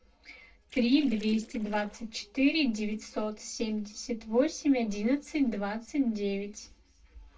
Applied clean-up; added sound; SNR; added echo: neural separator model SepFormer DNS4.